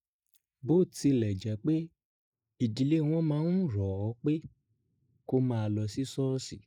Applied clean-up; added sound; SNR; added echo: neural mask model Resemble Enhance denoiser.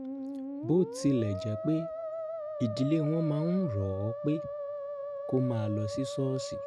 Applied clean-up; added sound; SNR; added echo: none; Musical instrument; 6 dB; none.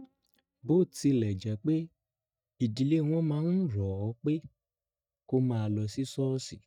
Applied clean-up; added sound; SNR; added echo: neural mask model DeepFilterNet 3.